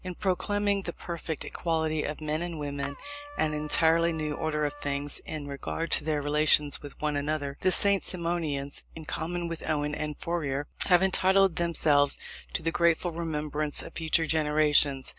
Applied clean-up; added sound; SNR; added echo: none; Trumpet + Clapping; 16 dB; none.